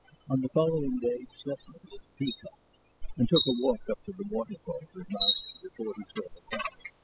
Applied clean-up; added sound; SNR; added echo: classical method spectral subtraction.